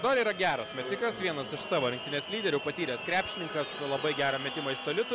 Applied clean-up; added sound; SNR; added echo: none; none; none; none.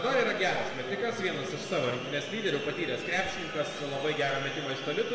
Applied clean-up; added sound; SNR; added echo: none; none; none; reverberation time 1.5 s.